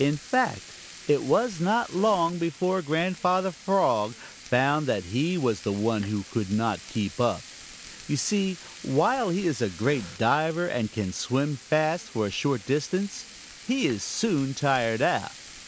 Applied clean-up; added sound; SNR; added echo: neural mask model Resemble Enhance denoiser.